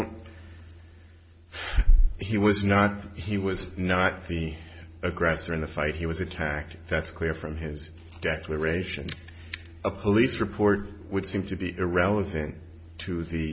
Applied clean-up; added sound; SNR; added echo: none; none; none; none.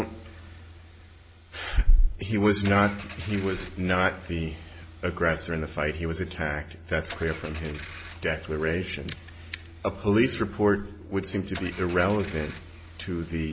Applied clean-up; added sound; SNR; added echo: none; Engine / Car; 20 dB; none.